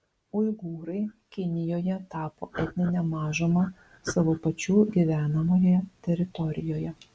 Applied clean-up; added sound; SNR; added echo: none; none; none; none.